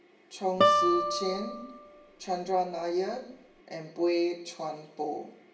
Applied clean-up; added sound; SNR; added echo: none; Guitar; -2 dB; reverberation time 0.7 s.